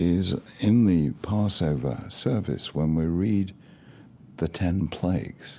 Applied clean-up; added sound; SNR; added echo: none; none; none; none.